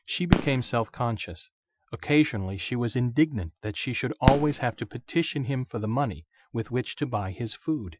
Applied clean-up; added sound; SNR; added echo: classical method Wiener filter.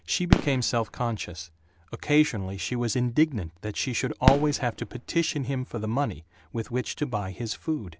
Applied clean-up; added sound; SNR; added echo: none; Fireworks; 6 dB; none.